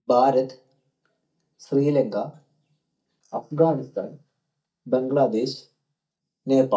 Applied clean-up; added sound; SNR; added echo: neural mask model DeepFilterNet 3.